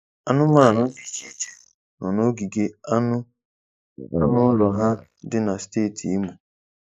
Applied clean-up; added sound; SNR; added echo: neural mask model Resemble Enhance denoiser.